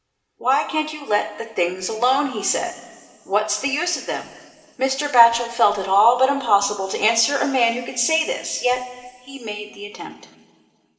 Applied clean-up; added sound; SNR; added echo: none; none; none; reverberation time 2.5 s.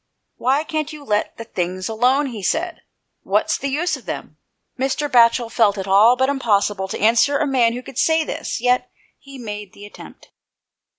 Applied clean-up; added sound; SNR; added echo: none; none; none; none.